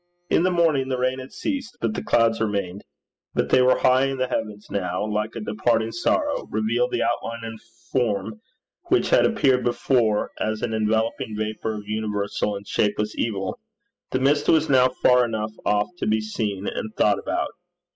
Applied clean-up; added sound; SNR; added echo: classical method spectral subtraction.